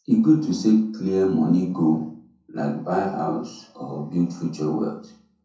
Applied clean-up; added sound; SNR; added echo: none; none; none; reverberation time 0.5 s.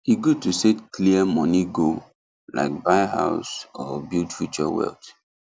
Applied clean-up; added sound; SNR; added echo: none; none; none; none.